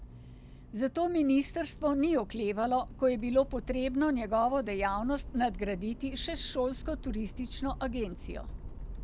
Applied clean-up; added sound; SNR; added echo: none; Accelerating, revving, vroom; 11 dB; none.